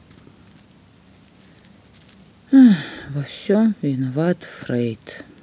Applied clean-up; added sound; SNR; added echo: none; none; none; none.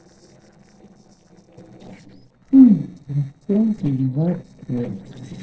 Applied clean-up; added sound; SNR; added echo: neural separator model SepFormer DNS4.